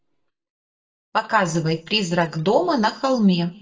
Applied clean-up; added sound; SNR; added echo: neural mask model DeepFilterNet 3.